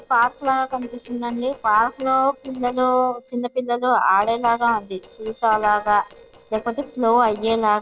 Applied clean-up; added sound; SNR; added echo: neural separator model SepFormer DNS4.